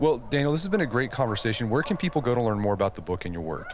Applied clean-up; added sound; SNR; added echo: none; Dog; 15 dB; none.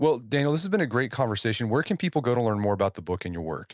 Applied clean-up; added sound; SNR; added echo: none; none; none; none.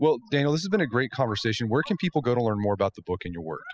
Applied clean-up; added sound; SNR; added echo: classical method spectral subtraction.